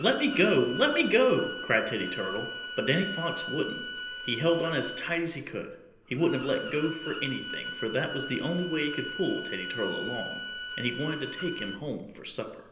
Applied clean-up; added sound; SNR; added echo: none; Bowed string instrument; 8 dB; reverberation time 0.8 s.